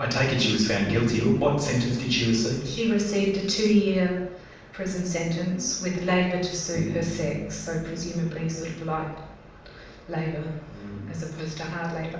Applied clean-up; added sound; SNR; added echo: none; Bass guitar; 14 dB; reverberation time 0.7 s.